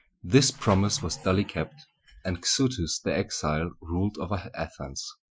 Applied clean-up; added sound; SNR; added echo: classical method Wiener filter.